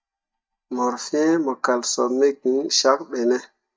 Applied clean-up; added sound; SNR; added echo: neural mask model DeepFilterNet 3.